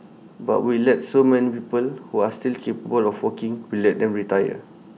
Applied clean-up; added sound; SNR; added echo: none; none; none; none.